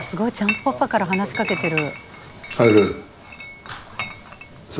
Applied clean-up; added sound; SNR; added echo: none; Chatter / Chink, clink; 9 dB; none.